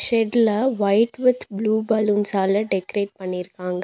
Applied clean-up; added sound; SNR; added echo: none; none; none; none.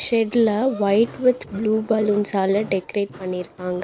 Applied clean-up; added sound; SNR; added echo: none; Breathing + Walk, footsteps; 20 dB; none.